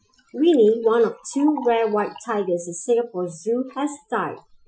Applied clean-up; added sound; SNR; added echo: classical method Wiener filter.